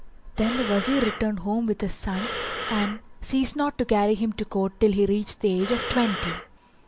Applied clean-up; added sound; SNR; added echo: none; Breathing; 7 dB; none.